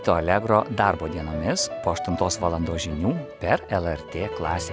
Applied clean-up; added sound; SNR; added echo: none; none; none; none.